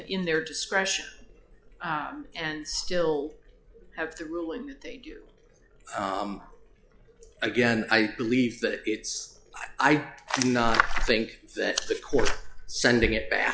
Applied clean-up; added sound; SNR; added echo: classical method log-MMSE.